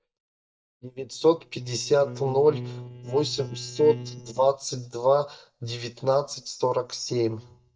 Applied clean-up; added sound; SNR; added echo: neural mask model DeepFilterNet 3.